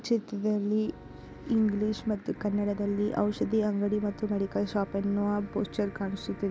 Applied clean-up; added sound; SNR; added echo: none; Organ; 18 dB; none.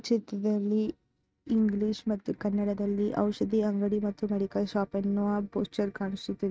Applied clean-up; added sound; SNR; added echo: neural mask model RNNoise.